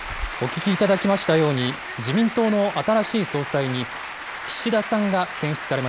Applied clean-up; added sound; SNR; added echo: none; Fowl; 18 dB; none.